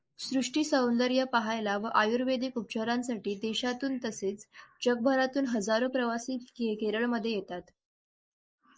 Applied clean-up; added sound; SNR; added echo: neural mask model Resemble Enhance denoiser.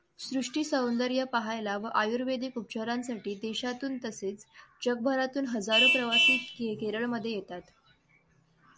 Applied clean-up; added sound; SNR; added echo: none; Vehicle horn, car horn, honking; 3 dB; none.